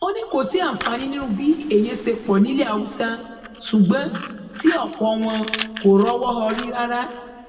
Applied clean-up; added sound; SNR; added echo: none; Fire; 15 dB; reverberation time 1.5 s.